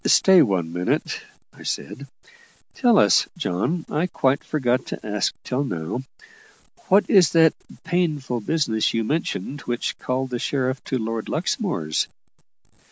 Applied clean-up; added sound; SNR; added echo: none; none; none; none.